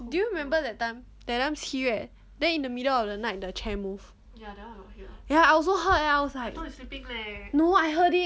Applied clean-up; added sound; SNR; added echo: none; none; none; none.